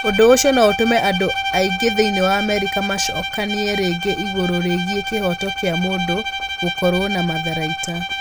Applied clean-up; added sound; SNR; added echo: none; Bowed string instrument; 5 dB; none.